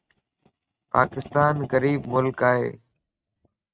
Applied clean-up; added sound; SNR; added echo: neural mask model RNNoise.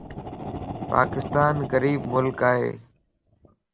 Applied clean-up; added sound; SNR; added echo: none; Fire; 10 dB; none.